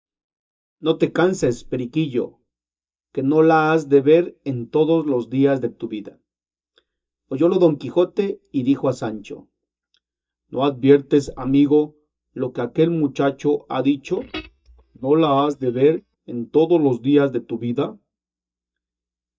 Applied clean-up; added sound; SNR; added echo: neural mask model DeepFilterNet 3.